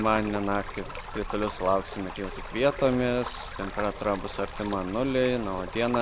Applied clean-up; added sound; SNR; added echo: none; Stream; 9 dB; none.